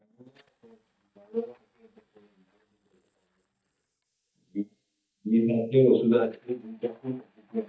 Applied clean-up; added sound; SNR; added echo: neural mask model DeepFilterNet 3.